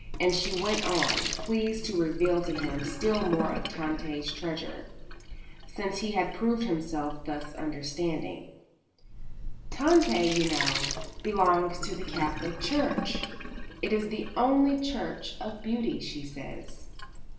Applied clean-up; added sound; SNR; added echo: none; Sink (filling or washing); 6 dB; reverberation time 0.8 s.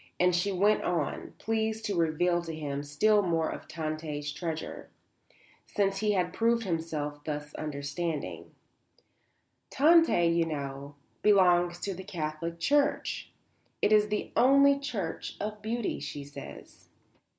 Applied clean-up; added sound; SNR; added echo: none; none; none; none.